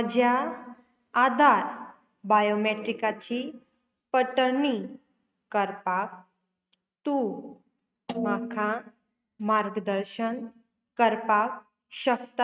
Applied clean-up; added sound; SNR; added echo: neural mask model RNNoise.